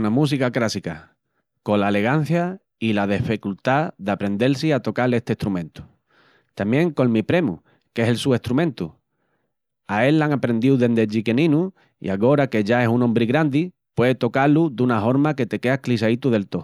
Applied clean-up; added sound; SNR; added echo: none; none; none; none.